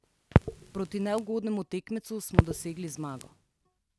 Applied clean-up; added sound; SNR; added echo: none; Crackle; -3 dB; none.